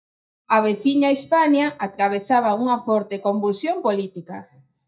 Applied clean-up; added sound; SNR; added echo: neural mask model DeepFilterNet 3.